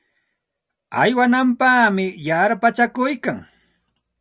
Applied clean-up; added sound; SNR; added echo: none; none; none; none.